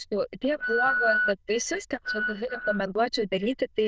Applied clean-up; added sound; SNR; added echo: neural diffusion model UNIVERSE++.